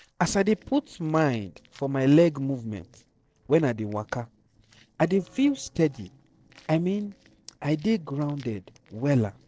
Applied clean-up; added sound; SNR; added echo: neural separator model SepFormer DNS4.